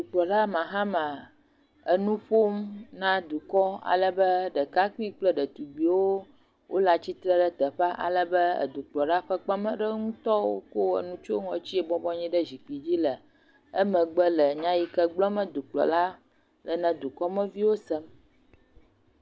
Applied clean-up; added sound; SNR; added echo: none; none; none; none.